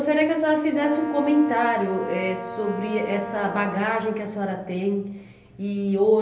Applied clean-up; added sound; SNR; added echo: none; Brass instrument; 11 dB; reverberation time 0.8 s.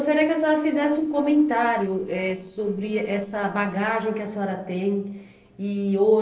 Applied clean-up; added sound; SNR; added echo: neural separator model SepFormer DNS4.